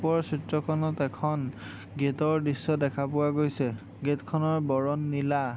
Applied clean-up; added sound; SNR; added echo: none; none; none; none.